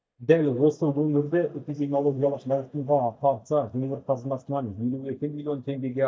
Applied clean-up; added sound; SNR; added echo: neural mask model DeepFilterNet 3.